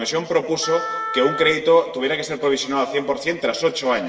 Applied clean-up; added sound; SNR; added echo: none; Wind instrument, woodwind instrument; 9 dB; reverberation time 1.7 s.